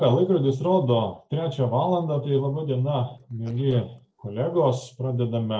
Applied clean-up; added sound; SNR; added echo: neural separator model SepFormer DNS4.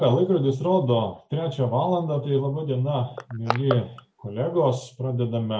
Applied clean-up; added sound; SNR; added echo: none; Crushing; 14 dB; none.